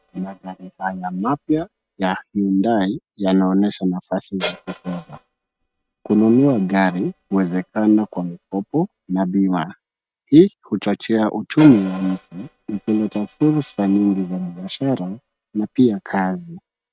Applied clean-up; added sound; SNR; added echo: neural mask model RNNoise.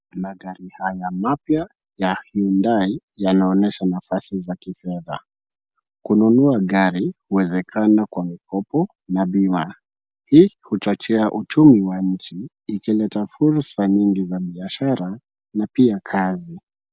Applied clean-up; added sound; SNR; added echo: none; none; none; none.